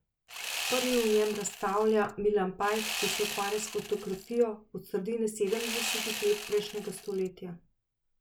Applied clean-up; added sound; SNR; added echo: none; Sawing; 6 dB; none.